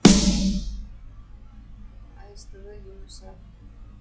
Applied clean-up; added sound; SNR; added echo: classical method log-MMSE.